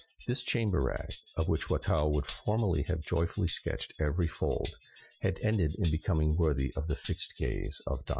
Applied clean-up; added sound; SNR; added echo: classical method Wiener filter.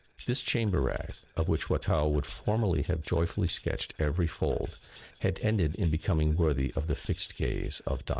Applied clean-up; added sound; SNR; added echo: neural separator model SepFormer DNS4.